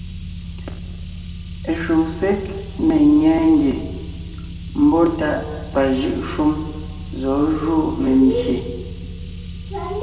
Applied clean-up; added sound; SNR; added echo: none; Car; 11 dB; reverberation time 1.8 s.